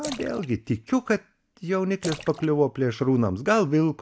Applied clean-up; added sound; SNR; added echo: none; Splash, splatter; 19 dB; none.